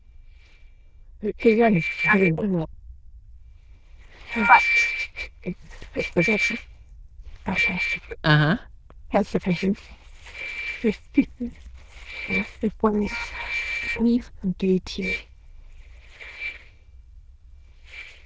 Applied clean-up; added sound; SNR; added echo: neural diffusion model UNIVERSE++.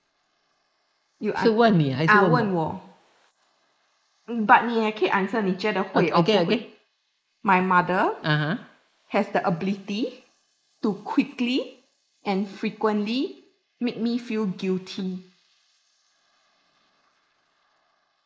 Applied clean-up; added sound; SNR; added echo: neural mask model Resemble Enhance denoiser.